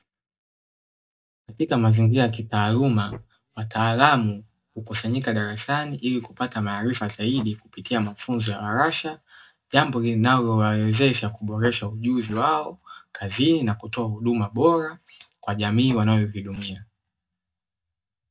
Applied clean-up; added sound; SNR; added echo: neural mask model DeepFilterNet 3.